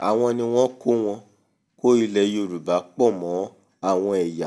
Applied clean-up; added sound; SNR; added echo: none; none; none; none.